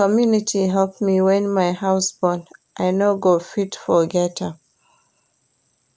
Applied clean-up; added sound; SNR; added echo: none; none; none; none.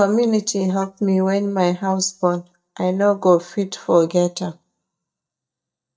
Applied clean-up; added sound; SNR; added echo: neural mask model DeepFilterNet 3.